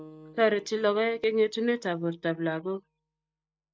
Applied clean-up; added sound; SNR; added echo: neural mask model DeepFilterNet 3.